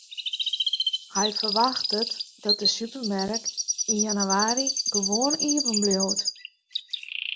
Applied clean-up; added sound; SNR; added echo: none; Chirp, tweet; -1 dB; none.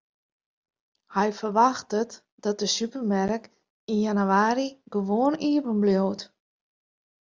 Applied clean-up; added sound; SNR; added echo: none; none; none; none.